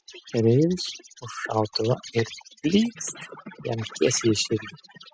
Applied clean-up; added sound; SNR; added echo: classical method spectral subtraction.